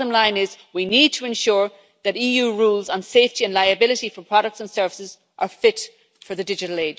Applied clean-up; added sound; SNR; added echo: none; none; none; none.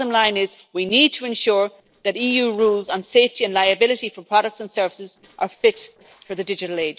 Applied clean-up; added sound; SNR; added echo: neural separator model SepFormer DNS4.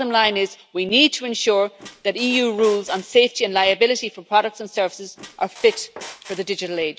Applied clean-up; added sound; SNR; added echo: none; Squeak; 19 dB; none.